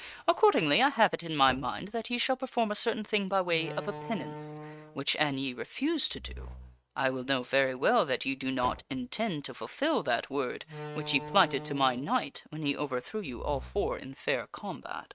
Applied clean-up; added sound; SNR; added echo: neural mask model RNNoise.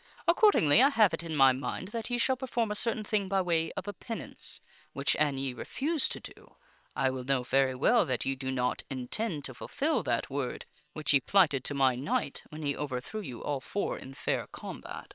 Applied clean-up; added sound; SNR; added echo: neural separator model SepFormer WHAM!.